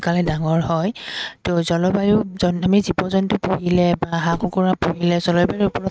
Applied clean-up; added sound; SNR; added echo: neural mask model RNNoise.